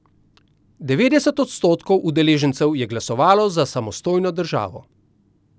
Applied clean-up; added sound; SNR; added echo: none; none; none; none.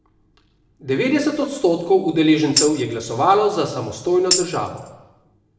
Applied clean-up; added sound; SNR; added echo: none; Tambourine; 6 dB; reverberation time 0.9 s.